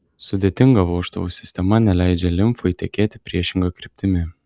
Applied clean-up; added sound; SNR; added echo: none; none; none; none.